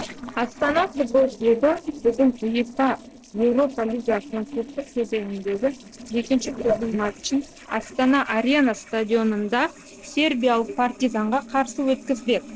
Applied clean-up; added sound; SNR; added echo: neural separator model SepFormer DNS4.